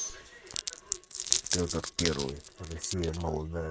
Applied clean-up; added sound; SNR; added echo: neural mask model RNNoise.